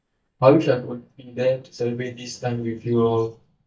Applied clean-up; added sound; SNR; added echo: neural mask model DeepFilterNet 3.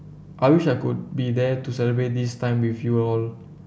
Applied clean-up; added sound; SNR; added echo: none; none; none; none.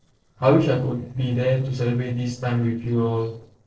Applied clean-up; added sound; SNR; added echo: neural separator model SepFormer DNS4.